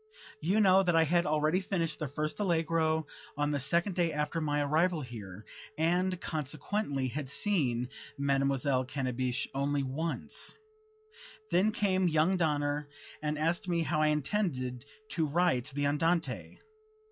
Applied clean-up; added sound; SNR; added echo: classical method log-MMSE.